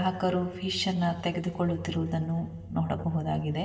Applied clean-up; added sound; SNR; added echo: none; none; none; reverberation time 2.4 s.